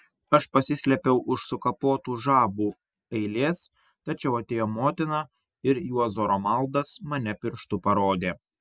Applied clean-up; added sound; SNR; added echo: none; none; none; none.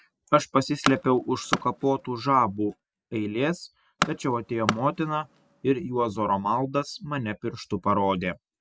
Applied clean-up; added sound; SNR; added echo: none; Tools; 7 dB; none.